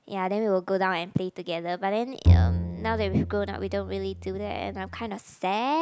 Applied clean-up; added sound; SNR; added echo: none; Bowed string instrument; -2 dB; none.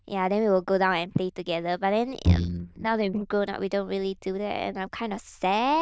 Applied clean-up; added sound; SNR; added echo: neural diffusion model UNIVERSE++.